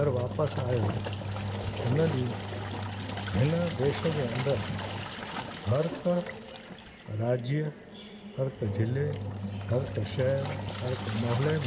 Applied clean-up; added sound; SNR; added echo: none; Engine; 5 dB; none.